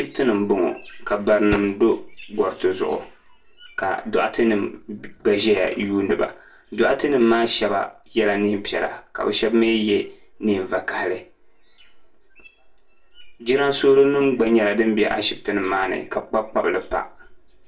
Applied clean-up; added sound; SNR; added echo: none; Tools; 15 dB; reverberation time 0.2 s.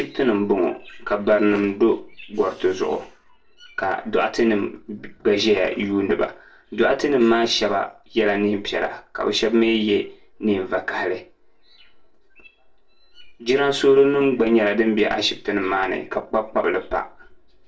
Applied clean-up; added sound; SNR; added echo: neural separator model SepFormer DNS4.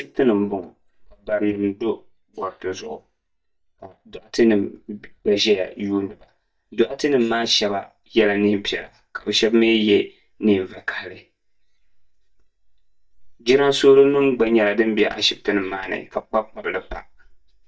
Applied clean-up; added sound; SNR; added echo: neural mask model DeepFilterNet 3.